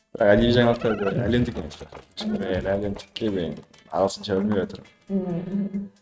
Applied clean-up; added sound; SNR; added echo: neural mask model RNNoise.